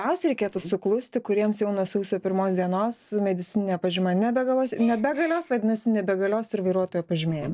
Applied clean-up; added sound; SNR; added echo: neural separator model SepFormer DNS4.